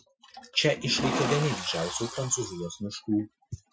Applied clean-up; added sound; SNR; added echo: classical method Wiener filter.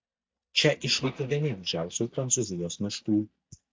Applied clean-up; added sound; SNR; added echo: neural mask model DeepFilterNet 3.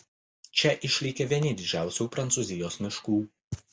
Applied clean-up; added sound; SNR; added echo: none; none; none; none.